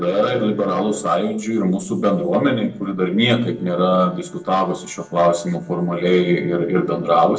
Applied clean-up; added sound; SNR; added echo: neural separator model SepFormer DNS4.